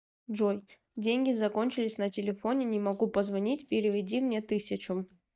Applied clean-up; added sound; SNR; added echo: neural mask model DeepFilterNet 3.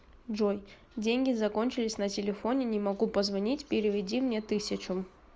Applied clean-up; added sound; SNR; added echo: none; none; none; none.